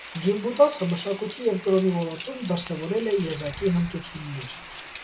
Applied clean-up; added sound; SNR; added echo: none; Rain; 13 dB; reverberation time 0.8 s.